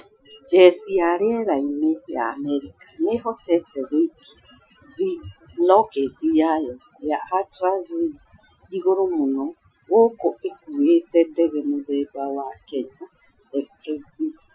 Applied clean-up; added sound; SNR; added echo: classical method Wiener filter.